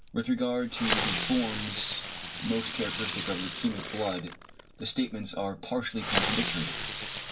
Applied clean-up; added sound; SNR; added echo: none; Fireworks; 2 dB; reverberation time 0.2 s.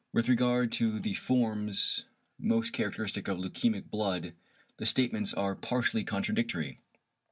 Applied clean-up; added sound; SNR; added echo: none; none; none; none.